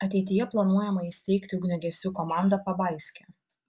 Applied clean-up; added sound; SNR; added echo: none; none; none; none.